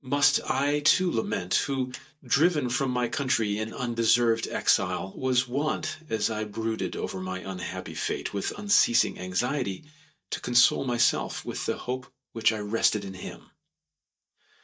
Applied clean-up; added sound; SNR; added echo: neural mask model DeepFilterNet 3.